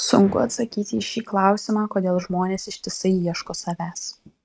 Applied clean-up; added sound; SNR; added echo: neural mask model RNNoise.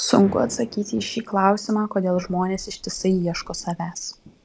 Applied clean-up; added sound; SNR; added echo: none; Thunder / Rain; 20 dB; none.